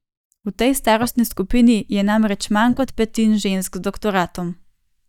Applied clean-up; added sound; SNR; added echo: neural mask model DeepFilterNet 3.